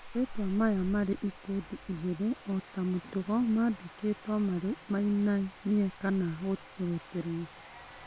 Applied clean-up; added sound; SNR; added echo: none; Bathtub (filling or washing); 15 dB; none.